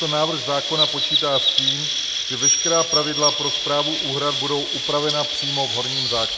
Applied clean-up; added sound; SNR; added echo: none; Chirp, tweet; -3 dB; none.